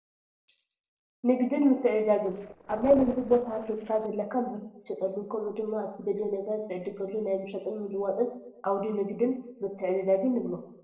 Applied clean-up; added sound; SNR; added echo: neural separator model SepFormer DNS4.